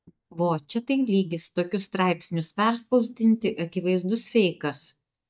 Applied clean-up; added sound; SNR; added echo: neural mask model DeepFilterNet 3.